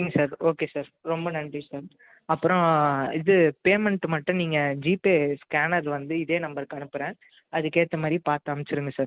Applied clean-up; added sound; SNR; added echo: none; none; none; none.